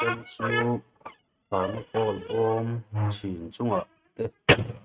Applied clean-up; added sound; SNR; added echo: neural mask model RNNoise.